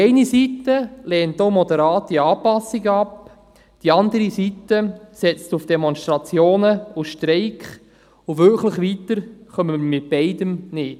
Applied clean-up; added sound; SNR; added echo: none; none; none; none.